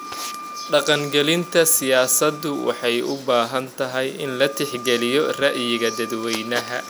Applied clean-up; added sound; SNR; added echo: none; Wind instrument, woodwind instrument; 15 dB; none.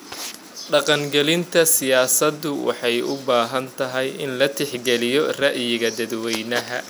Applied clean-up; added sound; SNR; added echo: none; none; none; none.